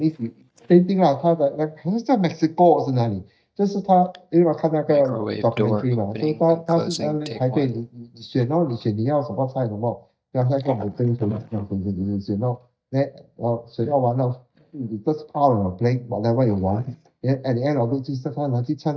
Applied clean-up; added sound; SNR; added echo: neural mask model DeepFilterNet 3.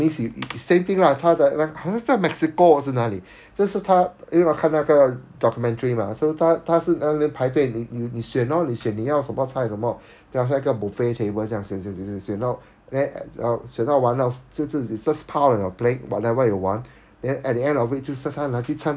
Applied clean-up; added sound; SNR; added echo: none; none; none; none.